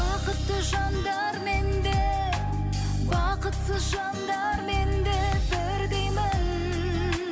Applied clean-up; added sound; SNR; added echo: none; none; none; none.